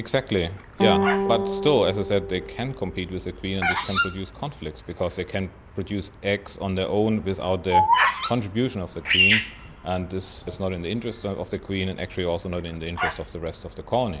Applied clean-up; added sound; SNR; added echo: none; Bird vocalization, bird call, bird song + Guitar; 1 dB; none.